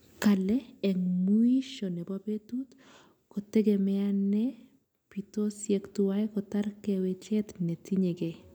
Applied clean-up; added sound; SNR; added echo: none; none; none; none.